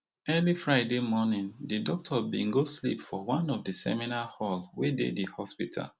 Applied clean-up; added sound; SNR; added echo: none; none; none; none.